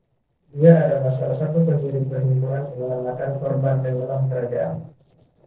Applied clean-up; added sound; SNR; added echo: neural separator model SepFormer DNS4.